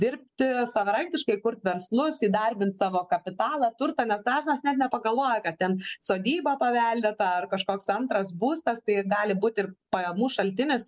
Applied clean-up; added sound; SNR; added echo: none; none; none; none.